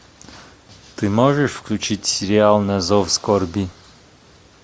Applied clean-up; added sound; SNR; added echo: none; none; none; none.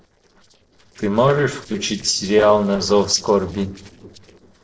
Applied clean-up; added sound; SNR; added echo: neural separator model SepFormer DNS4.